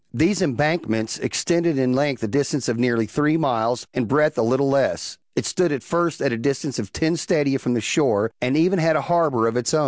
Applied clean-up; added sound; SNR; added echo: none; none; none; none.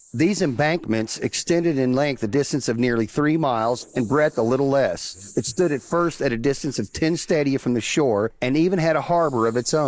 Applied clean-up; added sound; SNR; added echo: neural mask model Resemble Enhance denoiser.